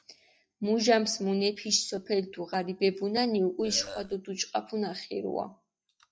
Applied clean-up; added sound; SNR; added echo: classical method log-MMSE.